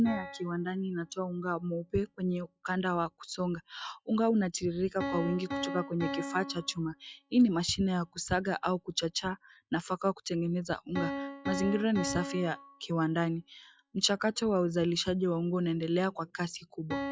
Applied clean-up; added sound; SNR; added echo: classical method log-MMSE.